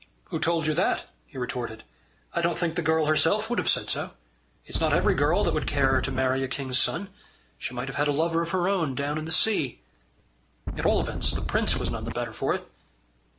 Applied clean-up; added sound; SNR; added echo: none; Wind; 1 dB; none.